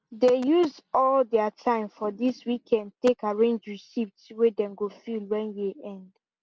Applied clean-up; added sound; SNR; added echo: none; none; none; none.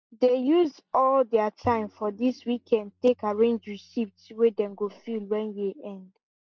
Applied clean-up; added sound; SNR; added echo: neural mask model DeepFilterNet 3.